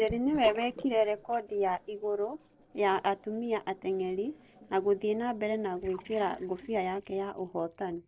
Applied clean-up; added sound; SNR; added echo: neural separator model SepFormer DNS4.